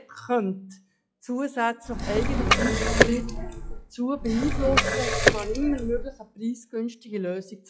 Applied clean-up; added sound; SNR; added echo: classical method log-MMSE.